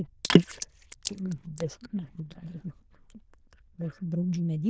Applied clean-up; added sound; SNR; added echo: neural diffusion model UNIVERSE++.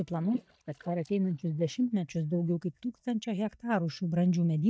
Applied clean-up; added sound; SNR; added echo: neural mask model DeepFilterNet 3.